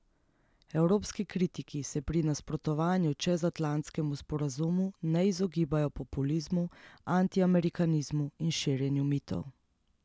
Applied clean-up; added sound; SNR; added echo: none; none; none; none.